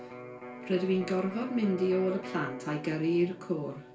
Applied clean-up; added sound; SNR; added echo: none; Electric guitar; 12 dB; reverberation time 0.3 s.